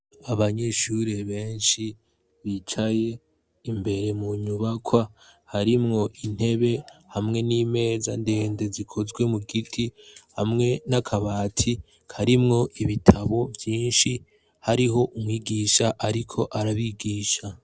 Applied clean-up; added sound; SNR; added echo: none; none; none; none.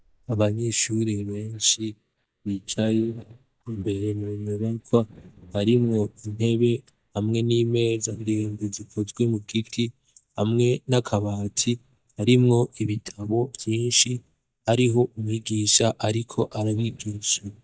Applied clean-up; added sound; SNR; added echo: neural mask model DeepFilterNet 3.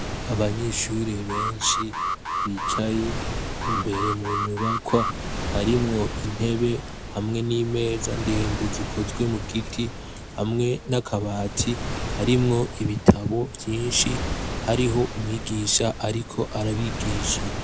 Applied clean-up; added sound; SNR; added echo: none; Alarm + Waves, surf; 4 dB; none.